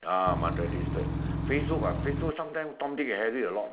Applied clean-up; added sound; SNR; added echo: none; Engine / Truck / Car; -1 dB; none.